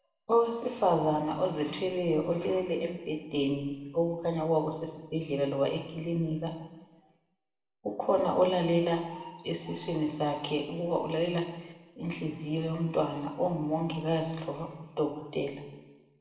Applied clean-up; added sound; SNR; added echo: none; none; none; reverberation time 1.1 s.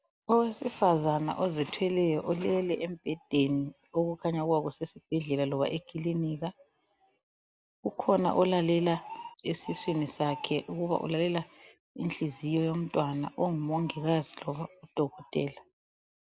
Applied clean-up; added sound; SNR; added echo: none; none; none; none.